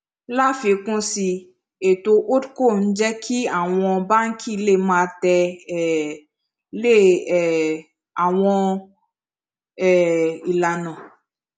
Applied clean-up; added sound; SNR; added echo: none; none; none; none.